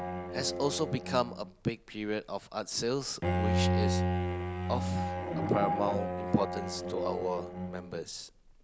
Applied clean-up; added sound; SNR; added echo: none; Bowed string instrument; -1 dB; none.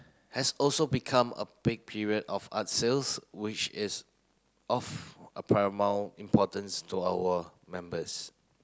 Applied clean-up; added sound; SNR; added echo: none; none; none; none.